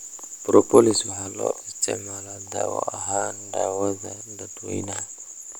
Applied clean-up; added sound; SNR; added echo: none; none; none; none.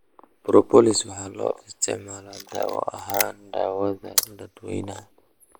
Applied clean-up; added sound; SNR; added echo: neural mask model Resemble Enhance denoiser.